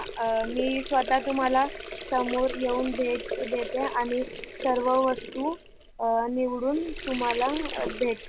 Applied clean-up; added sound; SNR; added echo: none; Sink (filling or washing) / Water; 9 dB; none.